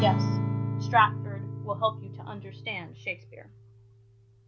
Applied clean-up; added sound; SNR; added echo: none; Acoustic guitar / Strum; 1 dB; none.